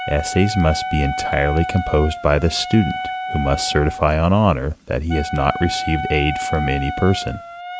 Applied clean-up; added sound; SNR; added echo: none; Wind instrument, woodwind instrument; 8 dB; none.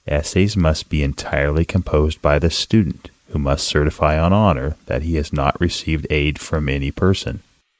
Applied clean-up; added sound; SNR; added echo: neural mask model Resemble Enhance denoiser.